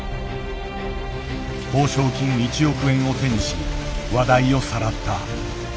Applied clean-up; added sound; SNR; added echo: none; none; none; none.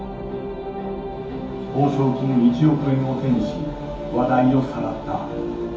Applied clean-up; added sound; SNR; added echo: none; none; none; reverberation time 0.6 s.